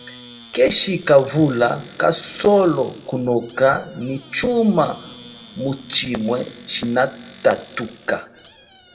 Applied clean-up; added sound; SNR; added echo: none; Squeak / Cupboard open or close; 19 dB; reverberation time 1.3 s.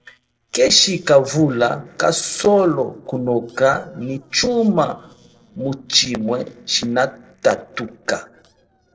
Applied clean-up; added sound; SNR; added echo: neural separator model SepFormer DNS4.